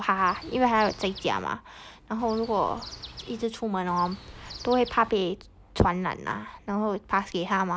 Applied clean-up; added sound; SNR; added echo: none; Chirp, tweet; 16 dB; none.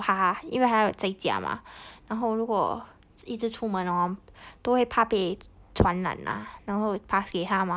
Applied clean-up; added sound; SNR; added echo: none; none; none; none.